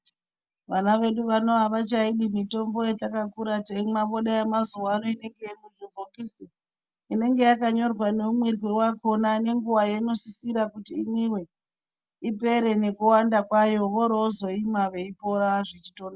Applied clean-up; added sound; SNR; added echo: none; none; none; none.